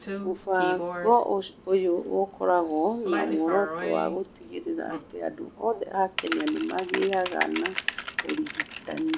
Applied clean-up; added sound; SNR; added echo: none; Typing; 8 dB; none.